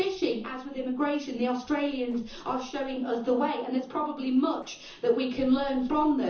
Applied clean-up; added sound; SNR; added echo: neural separator model SepFormer DNS4.